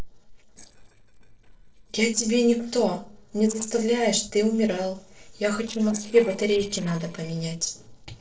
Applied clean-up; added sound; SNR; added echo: neural separator model SepFormer DNS4.